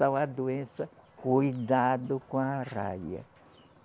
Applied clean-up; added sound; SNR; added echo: none; none; none; none.